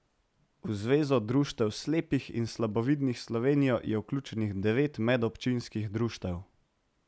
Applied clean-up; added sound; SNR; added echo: none; none; none; none.